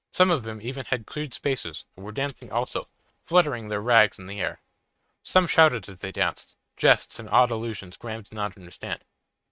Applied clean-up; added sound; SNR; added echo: neural mask model RNNoise.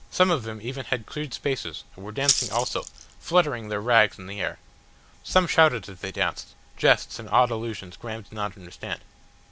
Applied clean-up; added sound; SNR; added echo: none; Rattle (instrument); 3 dB; none.